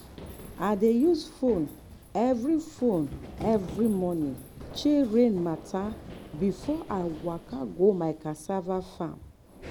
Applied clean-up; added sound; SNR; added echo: none; Run; 16 dB; none.